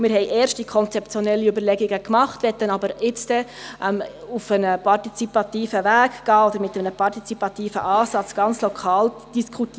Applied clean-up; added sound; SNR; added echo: none; none; none; none.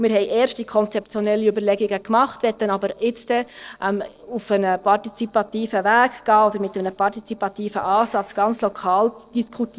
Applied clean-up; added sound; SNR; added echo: neural separator model SepFormer DNS4.